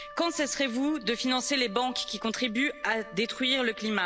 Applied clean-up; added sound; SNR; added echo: none; Wind instrument, woodwind instrument; 18 dB; none.